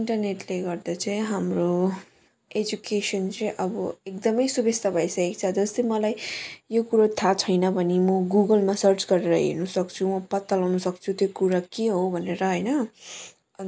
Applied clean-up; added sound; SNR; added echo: none; none; none; none.